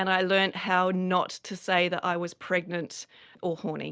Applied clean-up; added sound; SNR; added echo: none; none; none; none.